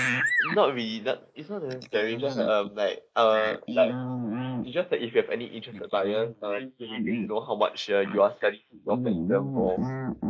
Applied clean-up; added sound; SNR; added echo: neural mask model Resemble Enhance denoiser.